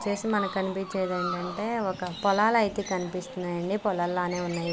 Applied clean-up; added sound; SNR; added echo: none; Chirp, tweet; 12 dB; none.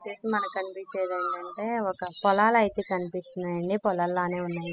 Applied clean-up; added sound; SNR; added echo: classical method spectral subtraction.